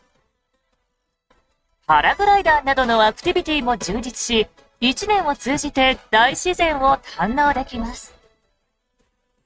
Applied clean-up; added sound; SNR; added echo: neural mask model RNNoise.